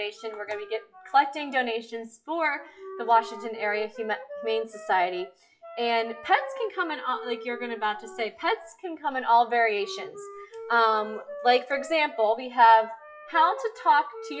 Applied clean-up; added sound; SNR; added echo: classical method WPE with log-MMSE.